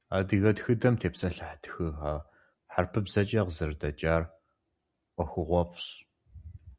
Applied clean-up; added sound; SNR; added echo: none; none; none; none.